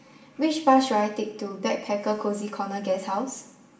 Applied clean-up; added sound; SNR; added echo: none; none; none; reverberation time 0.7 s.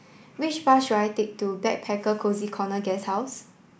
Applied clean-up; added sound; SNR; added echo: none; none; none; none.